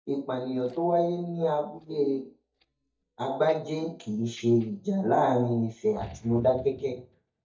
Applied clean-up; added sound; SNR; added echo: neural mask model DeepFilterNet 3.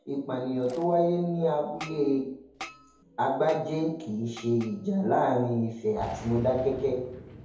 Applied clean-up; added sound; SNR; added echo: none; Boom; 18 dB; reverberation time 2.1 s.